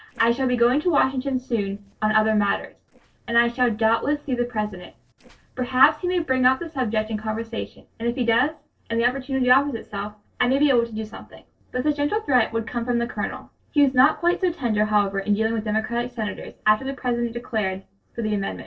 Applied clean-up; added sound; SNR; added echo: neural separator model SepFormer DNS4.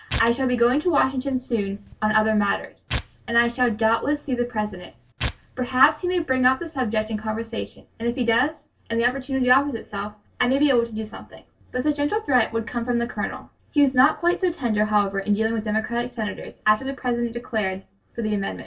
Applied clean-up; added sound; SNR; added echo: none; Tearing; 13 dB; reverberation time 0.1 s.